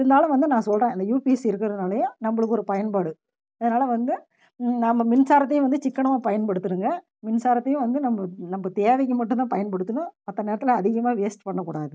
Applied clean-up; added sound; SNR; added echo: none; none; none; none.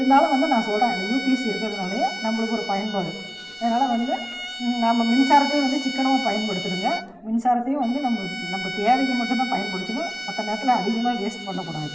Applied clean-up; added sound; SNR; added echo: none; Bowed string instrument; 9 dB; reverberation time 2.4 s.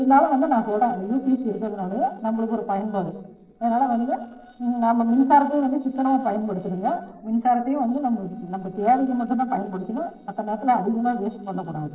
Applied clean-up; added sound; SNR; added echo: neural separator model SepFormer DNS4.